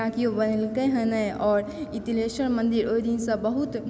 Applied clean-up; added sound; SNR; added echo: none; none; none; none.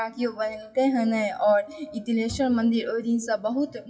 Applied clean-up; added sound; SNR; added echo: classical method WPE with log-MMSE.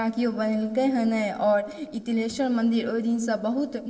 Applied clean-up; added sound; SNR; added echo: neural separator model SepFormer DNS4.